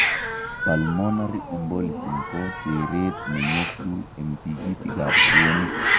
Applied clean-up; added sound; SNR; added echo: none; Hiss; -2 dB; none.